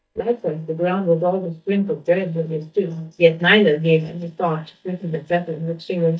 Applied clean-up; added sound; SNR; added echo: neural mask model DeepFilterNet 3.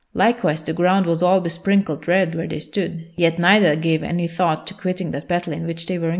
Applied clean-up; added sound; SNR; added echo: none; none; none; none.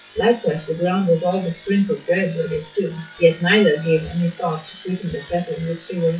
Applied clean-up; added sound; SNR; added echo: classical method WPE with log-MMSE.